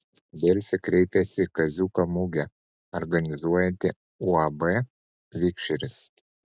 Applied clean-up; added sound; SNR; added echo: none; none; none; none.